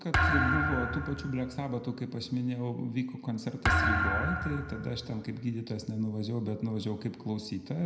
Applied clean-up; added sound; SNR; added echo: none; Thump, thud; -1 dB; reverberation time 0.7 s.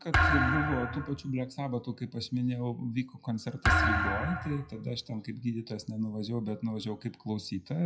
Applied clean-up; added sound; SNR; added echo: classical method WPE with log-MMSE.